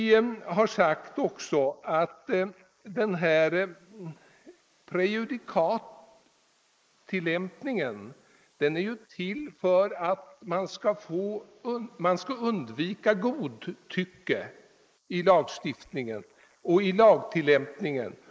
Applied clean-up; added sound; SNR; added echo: neural mask model Resemble Enhance denoiser.